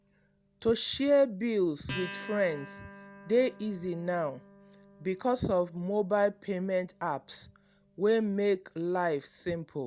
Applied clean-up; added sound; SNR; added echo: none; Acoustic guitar; 19 dB; none.